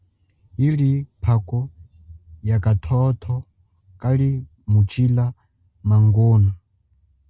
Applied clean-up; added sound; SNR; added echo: none; none; none; none.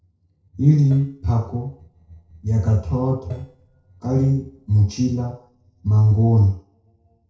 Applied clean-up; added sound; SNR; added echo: neural separator model SepFormer DNS4.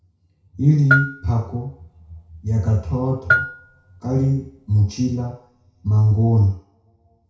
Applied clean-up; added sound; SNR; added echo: none; Bell; 6 dB; reverberation time 0.6 s.